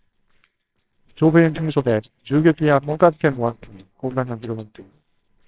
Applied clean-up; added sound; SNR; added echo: neural separator model SepFormer WHAMR!.